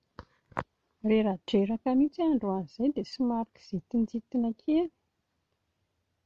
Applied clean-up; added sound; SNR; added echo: none; none; none; none.